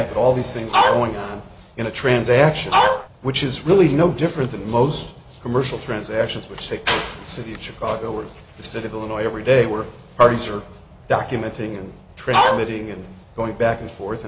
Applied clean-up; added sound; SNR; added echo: none; Dog; -4 dB; none.